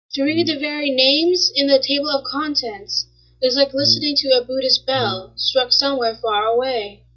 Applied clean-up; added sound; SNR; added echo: neural mask model DeepFilterNet 3.